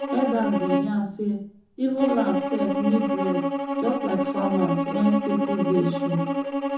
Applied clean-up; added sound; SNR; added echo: none; Bowed string instrument; 1 dB; reverberation time 0.6 s.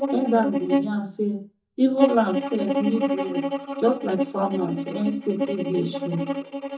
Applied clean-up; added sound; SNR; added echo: neural mask model DeepFilterNet 3.